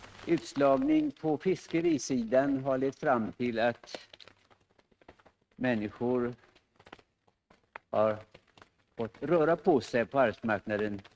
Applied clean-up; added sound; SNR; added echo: neural mask model RNNoise.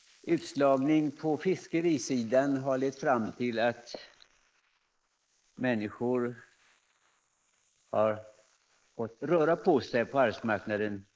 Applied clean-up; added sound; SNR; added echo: neural mask model Resemble Enhance denoiser.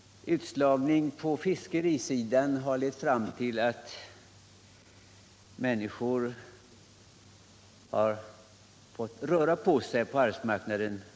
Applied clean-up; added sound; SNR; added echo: none; none; none; none.